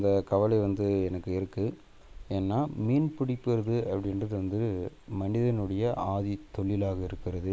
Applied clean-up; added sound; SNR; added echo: none; none; none; none.